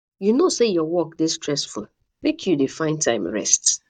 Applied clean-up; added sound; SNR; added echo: neural mask model DeepFilterNet 3.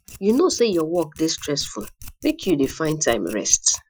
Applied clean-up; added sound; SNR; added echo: classical method Wiener filter.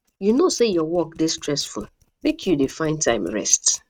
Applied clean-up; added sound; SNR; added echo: neural mask model RNNoise.